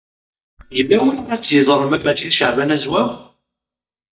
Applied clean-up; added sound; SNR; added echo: neural mask model DeepFilterNet 3.